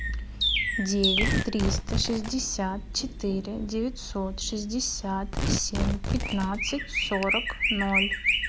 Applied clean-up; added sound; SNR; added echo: none; Chirp, tweet + Tearing; 0 dB; none.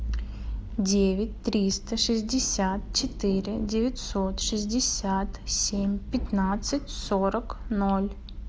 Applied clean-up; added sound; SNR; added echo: none; none; none; none.